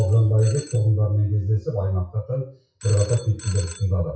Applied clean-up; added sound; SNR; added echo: classical method WPE with log-MMSE.